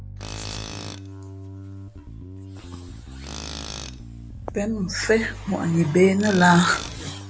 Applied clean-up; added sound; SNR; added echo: none; Bass guitar + Tools; 11 dB; none.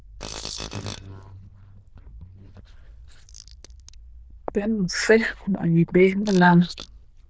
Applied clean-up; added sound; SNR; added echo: neural diffusion model UNIVERSE++.